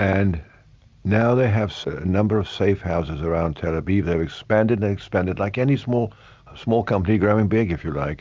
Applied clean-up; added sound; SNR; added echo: none; none; none; none.